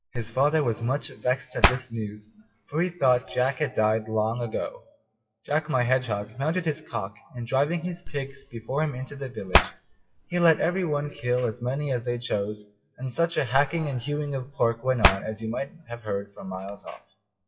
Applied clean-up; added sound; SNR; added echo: classical method WPE with log-MMSE.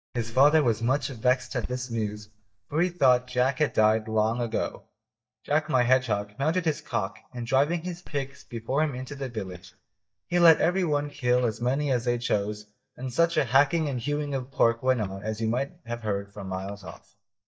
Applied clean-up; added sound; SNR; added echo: neural mask model DeepFilterNet 3.